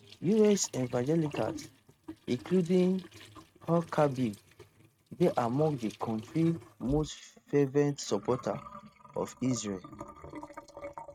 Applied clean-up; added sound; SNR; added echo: neural mask model RNNoise.